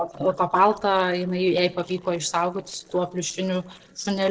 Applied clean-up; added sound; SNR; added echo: neural separator model SepFormer DNS4.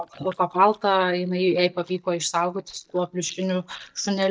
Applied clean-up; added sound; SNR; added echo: neural mask model DeepFilterNet 3.